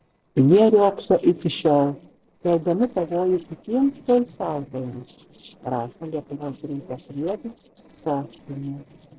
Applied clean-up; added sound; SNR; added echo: neural separator model SepFormer DNS4.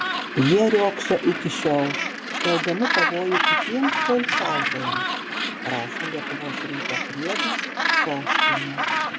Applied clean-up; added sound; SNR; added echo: none; Gull, seagull; -1 dB; none.